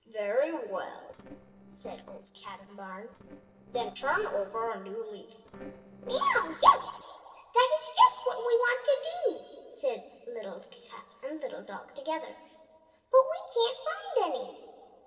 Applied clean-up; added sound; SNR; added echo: neural separator model SepFormer DNS4.